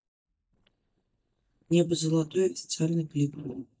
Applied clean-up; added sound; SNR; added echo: neural mask model DeepFilterNet 3.